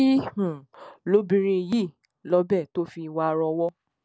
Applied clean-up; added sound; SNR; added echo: none; none; none; none.